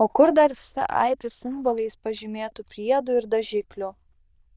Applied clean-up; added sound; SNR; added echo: neural diffusion model UNIVERSE++.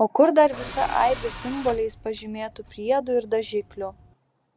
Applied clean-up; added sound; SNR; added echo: none; Tools; 16 dB; none.